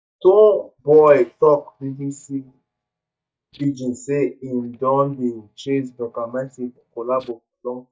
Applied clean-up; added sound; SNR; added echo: neural mask model DeepFilterNet 3.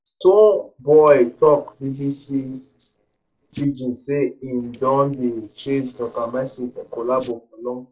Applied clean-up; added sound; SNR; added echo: neural separator model SepFormer DNS4.